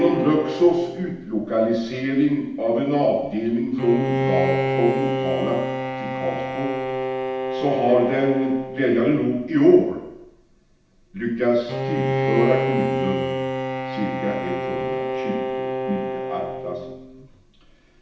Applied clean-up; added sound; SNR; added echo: none; Bowed string instrument; 4 dB; reverberation time 0.9 s.